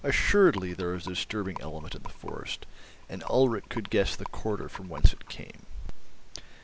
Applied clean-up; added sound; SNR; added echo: none; Rattle; 19 dB; none.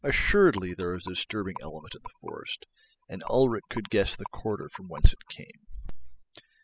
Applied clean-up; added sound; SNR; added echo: classical method spectral subtraction.